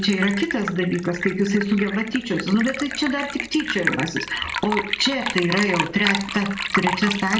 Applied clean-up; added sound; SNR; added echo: none; Liquid; 6 dB; reverberation time 0.7 s.